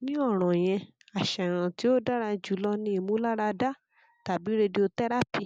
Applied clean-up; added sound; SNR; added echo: none; none; none; none.